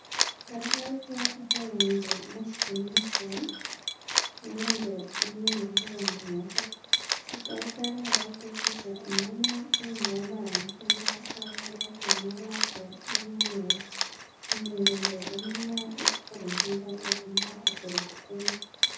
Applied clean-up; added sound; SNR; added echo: none; Cat; -4 dB; reverberation time 0.6 s.